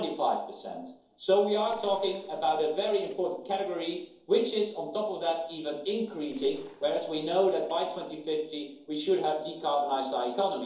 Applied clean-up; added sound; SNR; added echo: neural separator model SepFormer DNS4.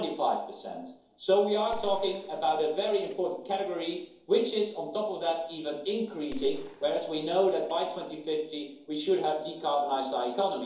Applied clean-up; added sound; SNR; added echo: none; Gunshot, gunfire; 18 dB; reverberation time 2.8 s.